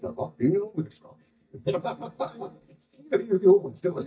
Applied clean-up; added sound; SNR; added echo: neural mask model DeepFilterNet 3.